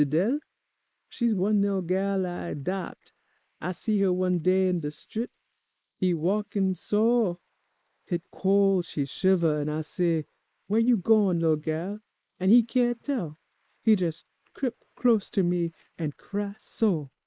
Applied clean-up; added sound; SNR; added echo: neural mask model Resemble Enhance denoiser.